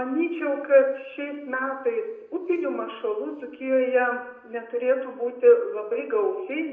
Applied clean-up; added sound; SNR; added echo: none; none; none; reverberation time 0.8 s.